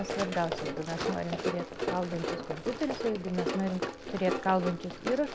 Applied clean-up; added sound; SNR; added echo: none; Run; 3 dB; none.